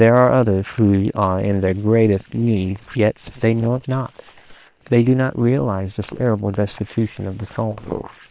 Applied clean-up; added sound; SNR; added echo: neural separator model SepFormer WHAM!.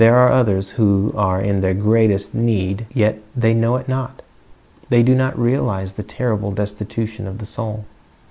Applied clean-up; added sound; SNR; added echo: none; none; none; none.